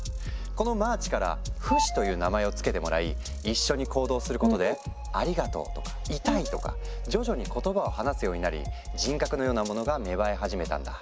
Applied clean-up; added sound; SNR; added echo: none; none; none; none.